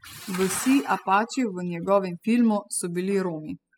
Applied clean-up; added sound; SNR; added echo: classical method spectral subtraction.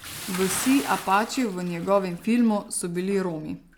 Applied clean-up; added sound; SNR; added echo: none; Bathtub (filling or washing) / Splash, splatter; 13 dB; none.